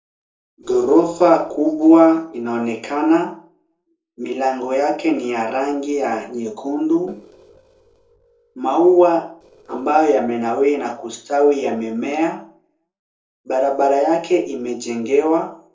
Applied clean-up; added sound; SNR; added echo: neural separator model SepFormer DNS4.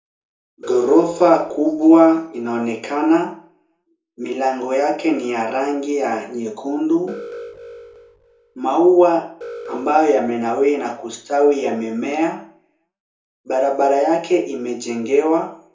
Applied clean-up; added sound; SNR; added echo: none; Alarm; 18 dB; reverberation time 0.5 s.